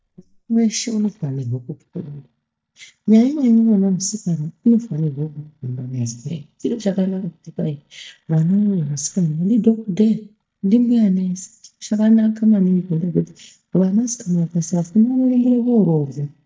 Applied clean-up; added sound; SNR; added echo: neural mask model DeepFilterNet 3.